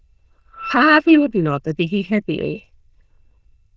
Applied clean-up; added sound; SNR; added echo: neural diffusion model UNIVERSE++.